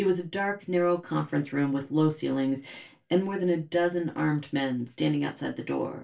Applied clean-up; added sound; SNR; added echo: none; none; none; reverberation time 0.2 s.